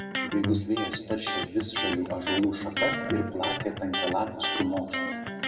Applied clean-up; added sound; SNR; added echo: none; Electric guitar; 2 dB; reverberation time 1.6 s.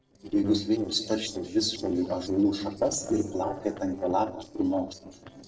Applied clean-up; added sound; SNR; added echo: neural separator model SepFormer DNS4.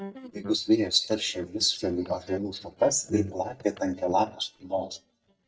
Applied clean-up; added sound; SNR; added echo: neural mask model DeepFilterNet 3.